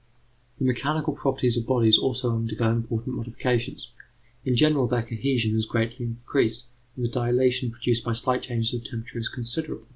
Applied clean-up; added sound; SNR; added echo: none; none; none; none.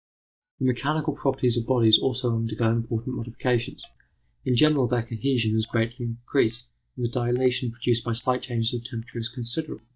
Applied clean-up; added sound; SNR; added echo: neural mask model DeepFilterNet 3.